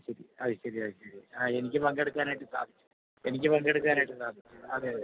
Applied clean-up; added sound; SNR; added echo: none; none; none; none.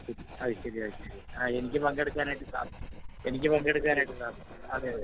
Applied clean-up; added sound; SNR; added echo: none; Writing; 12 dB; none.